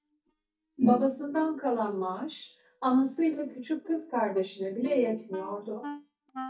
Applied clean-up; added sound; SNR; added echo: neural mask model DeepFilterNet 3.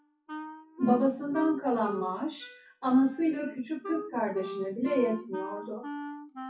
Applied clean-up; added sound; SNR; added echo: classical method WPE with log-MMSE.